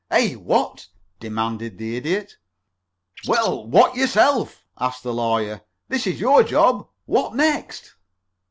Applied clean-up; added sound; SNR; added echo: none; Bird; 11 dB; none.